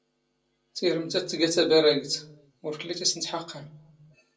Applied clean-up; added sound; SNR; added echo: none; none; none; reverberation time 0.2 s.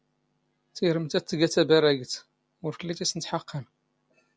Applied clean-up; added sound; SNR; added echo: none; none; none; none.